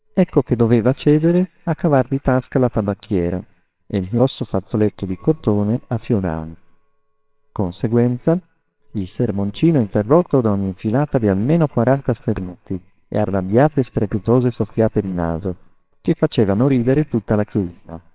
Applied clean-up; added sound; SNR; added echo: neural separator model SepFormer WHAMR!.